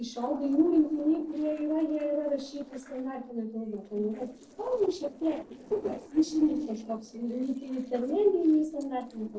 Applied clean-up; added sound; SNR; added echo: neural separator model SepFormer DNS4.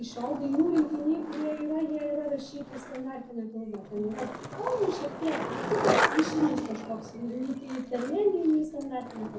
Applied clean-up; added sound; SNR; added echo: none; Skateboard; 5 dB; reverberation time 0.3 s.